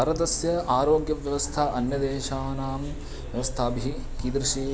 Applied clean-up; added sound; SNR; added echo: none; none; none; none.